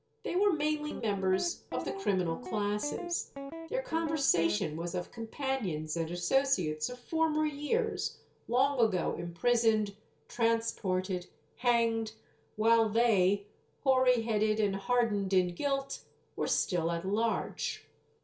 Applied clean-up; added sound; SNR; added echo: none; Guitar; 11 dB; reverberation time 0.2 s.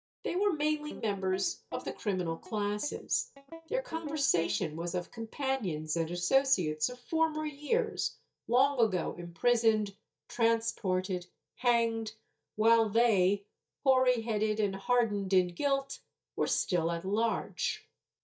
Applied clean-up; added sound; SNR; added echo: neural mask model DeepFilterNet 3.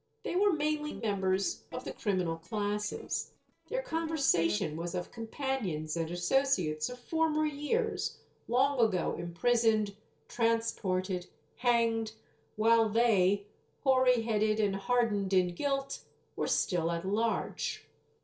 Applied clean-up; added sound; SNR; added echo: neural separator model SepFormer DNS4.